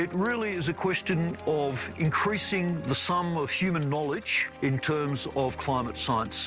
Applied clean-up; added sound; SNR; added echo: none; none; none; none.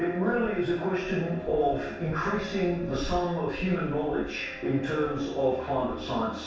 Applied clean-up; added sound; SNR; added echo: none; Fixed-wing aircraft, airplane; 16 dB; reverberation time 0.7 s.